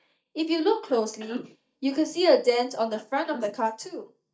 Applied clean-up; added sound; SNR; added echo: neural mask model DeepFilterNet 3.